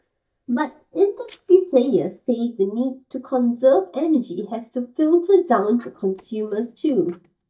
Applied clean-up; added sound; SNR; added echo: neural mask model DeepFilterNet 3.